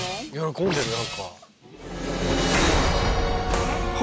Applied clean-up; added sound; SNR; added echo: none; none; none; none.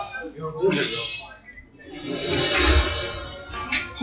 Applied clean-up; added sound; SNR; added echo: classical method WPE with log-MMSE.